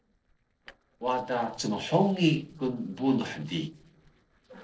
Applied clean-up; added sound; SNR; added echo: neural separator model SepFormer DNS4.